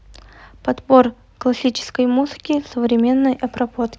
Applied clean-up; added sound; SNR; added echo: none; none; none; none.